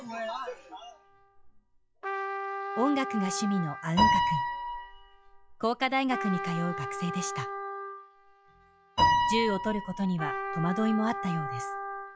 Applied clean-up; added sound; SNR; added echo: classical method log-MMSE.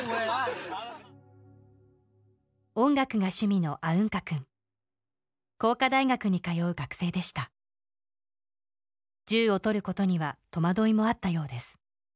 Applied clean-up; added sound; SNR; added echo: none; none; none; none.